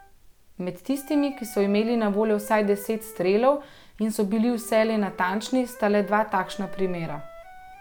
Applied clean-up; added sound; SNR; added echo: none; Wind instrument, woodwind instrument; 20 dB; none.